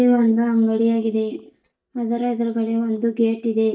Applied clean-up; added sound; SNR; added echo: neural mask model DeepFilterNet 3.